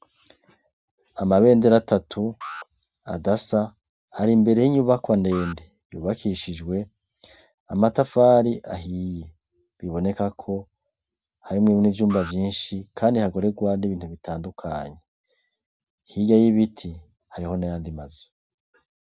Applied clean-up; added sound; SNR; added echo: none; Alarm; 20 dB; none.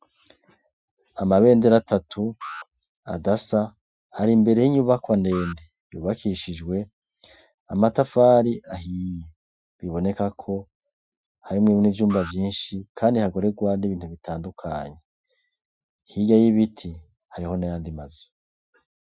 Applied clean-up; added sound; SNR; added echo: classical method Wiener filter.